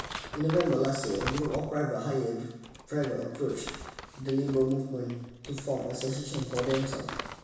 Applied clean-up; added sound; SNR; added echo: none; Crumpling, crinkling; 11 dB; reverberation time 1.1 s.